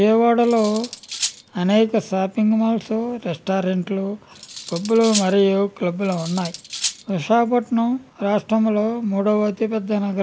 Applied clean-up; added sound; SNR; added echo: none; Cutlery, silverware; 11 dB; none.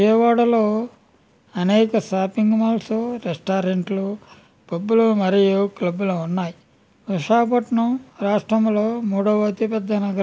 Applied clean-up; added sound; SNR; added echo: none; none; none; none.